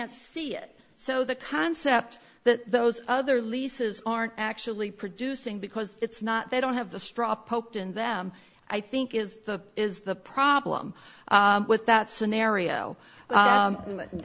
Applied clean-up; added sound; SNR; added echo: none; none; none; none.